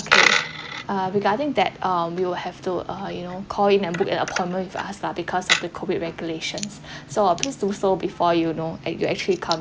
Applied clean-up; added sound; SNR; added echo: none; Coin (dropping); 4 dB; none.